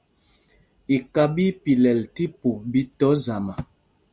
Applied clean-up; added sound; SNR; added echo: none; none; none; none.